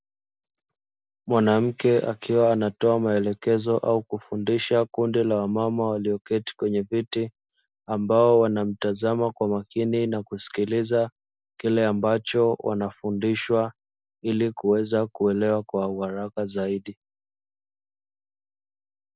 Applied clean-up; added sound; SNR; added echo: none; none; none; none.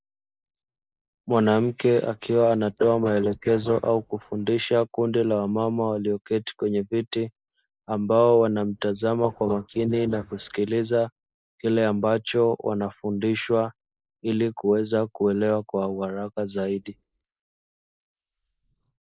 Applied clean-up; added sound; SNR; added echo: neural mask model Resemble Enhance denoiser.